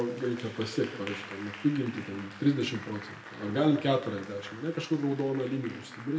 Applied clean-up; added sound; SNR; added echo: none; Applause; 15 dB; reverberation time 0.6 s.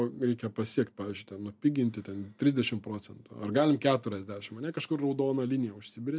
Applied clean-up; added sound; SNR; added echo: none; none; none; none.